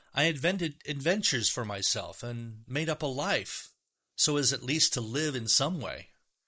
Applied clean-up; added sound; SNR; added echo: neural mask model Resemble Enhance denoiser.